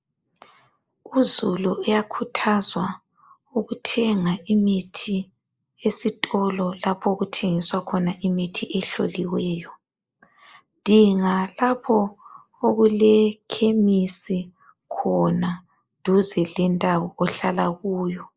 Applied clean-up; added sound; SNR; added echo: neural mask model Resemble Enhance denoiser.